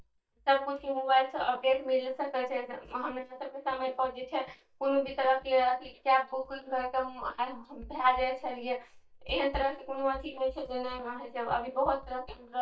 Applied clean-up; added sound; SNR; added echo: neural mask model DeepFilterNet 3.